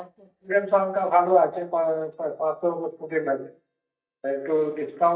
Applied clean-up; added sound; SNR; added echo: neural mask model DeepFilterNet 3.